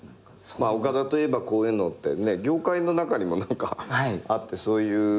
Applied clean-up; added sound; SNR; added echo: none; none; none; none.